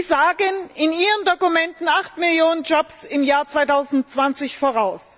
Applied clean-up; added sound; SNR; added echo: none; none; none; none.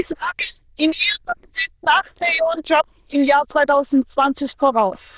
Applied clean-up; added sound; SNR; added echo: neural diffusion model UNIVERSE++.